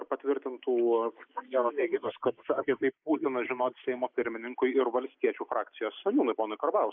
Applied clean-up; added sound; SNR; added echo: neural mask model Resemble Enhance denoiser.